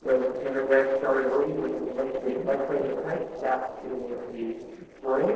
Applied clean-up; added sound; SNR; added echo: neural separator model SepFormer DNS4.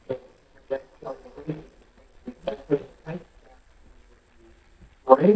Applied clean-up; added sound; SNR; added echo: neural mask model DeepFilterNet 3.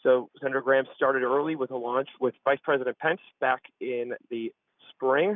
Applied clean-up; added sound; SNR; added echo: none; none; none; none.